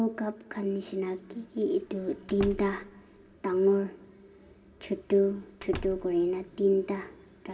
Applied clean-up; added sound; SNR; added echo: none; Slam; 14 dB; reverberation time 1.1 s.